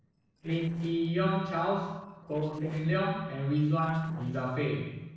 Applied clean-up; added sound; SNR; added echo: neural separator model SepFormer DNS4.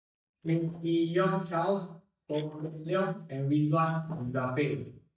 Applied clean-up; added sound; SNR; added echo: neural mask model DeepFilterNet 3.